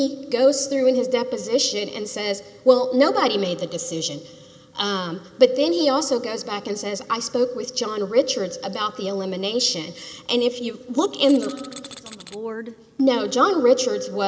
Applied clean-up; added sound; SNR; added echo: none; Tools; 19 dB; none.